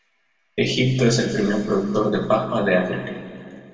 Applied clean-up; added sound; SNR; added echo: none; none; none; reverberation time 2.1 s.